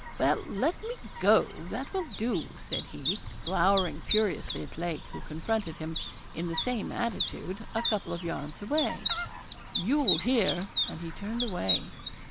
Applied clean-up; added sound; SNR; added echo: none; Chirp, tweet; 5 dB; none.